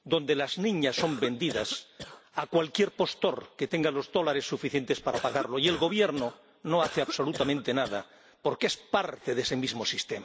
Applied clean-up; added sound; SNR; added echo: none; Cough; 12 dB; none.